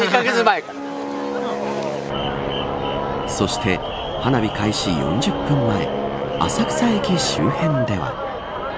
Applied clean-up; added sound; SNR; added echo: none; Wind instrument, woodwind instrument; 8 dB; none.